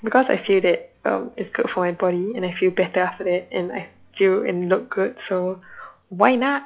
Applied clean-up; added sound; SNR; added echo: classical method log-MMSE.